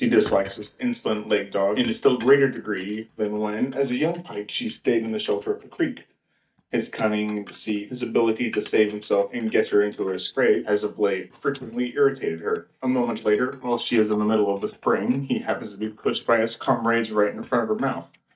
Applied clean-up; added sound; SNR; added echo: neural mask model DeepFilterNet 3.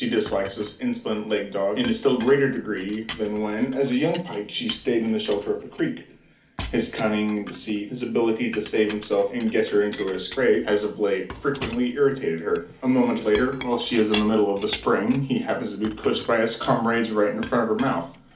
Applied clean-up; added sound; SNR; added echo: none; Chink, clink; 17 dB; reverberation time 0.4 s.